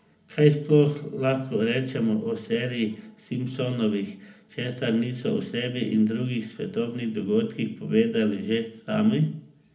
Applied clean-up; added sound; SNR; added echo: none; none; none; reverberation time 0.4 s.